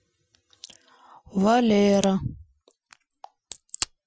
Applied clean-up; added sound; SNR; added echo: classical method Wiener filter.